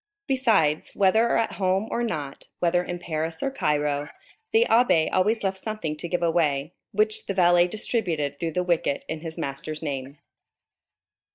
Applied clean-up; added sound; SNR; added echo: neural mask model DeepFilterNet 3.